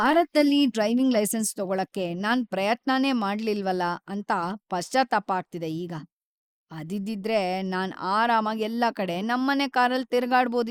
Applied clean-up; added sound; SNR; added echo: neural mask model Resemble Enhance denoiser.